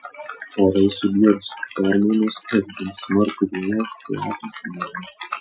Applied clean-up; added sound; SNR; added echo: classical method Wiener filter.